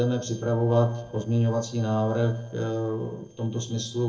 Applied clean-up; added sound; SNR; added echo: neural separator model SepFormer DNS4.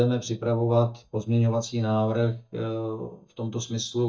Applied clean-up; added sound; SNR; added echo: neural mask model DeepFilterNet 3.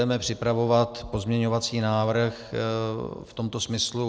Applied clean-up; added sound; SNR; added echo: none; none; none; none.